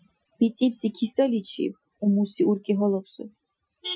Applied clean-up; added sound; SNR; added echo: classical method Wiener filter.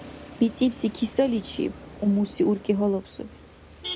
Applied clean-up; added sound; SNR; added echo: none; Motor vehicle (road); 16 dB; none.